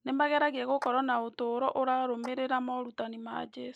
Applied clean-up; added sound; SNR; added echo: neural mask model Resemble Enhance denoiser.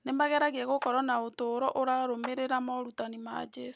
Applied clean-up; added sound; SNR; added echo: none; Clapping; 18 dB; none.